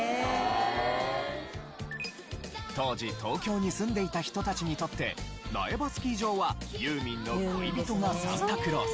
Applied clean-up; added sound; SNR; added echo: none; none; none; none.